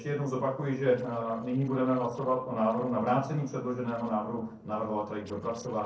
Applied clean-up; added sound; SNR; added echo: neural separator model SepFormer DNS4.